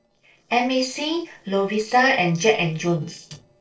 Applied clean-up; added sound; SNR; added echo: neural separator model SepFormer DNS4.